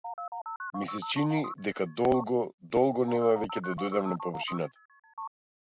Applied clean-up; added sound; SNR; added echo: none; Telephone; 9 dB; none.